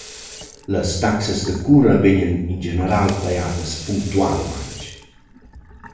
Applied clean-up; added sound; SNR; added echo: none; Sink (filling or washing) / Water tap, faucet; 19 dB; reverberation time 0.7 s.